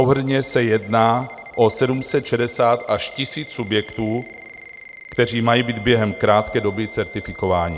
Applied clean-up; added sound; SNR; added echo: none; Ringtone; 19 dB; none.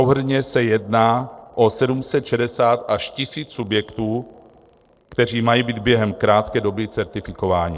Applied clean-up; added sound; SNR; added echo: neural separator model SepFormer DNS4.